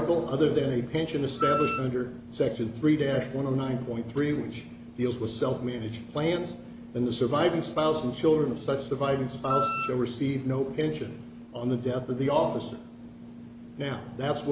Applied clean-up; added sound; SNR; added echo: none; Wind instrument, woodwind instrument; 2 dB; none.